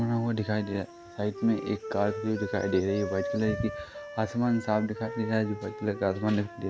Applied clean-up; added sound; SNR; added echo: none; Wind instrument, woodwind instrument; 10 dB; none.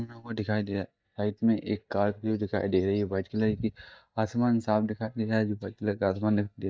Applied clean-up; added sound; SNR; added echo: neural mask model DeepFilterNet 3.